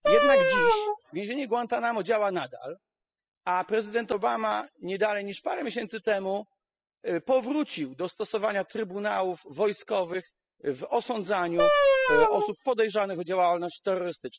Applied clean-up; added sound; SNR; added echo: classical method spectral subtraction.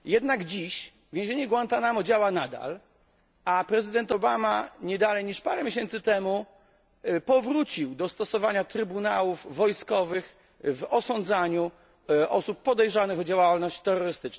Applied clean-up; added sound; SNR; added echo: none; none; none; none.